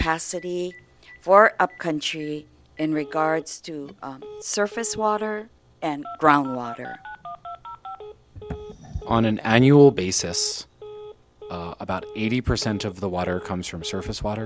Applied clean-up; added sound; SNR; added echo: none; Telephone; 17 dB; none.